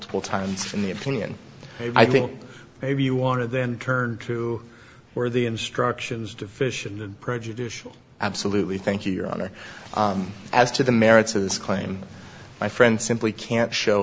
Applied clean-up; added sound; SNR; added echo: none; none; none; none.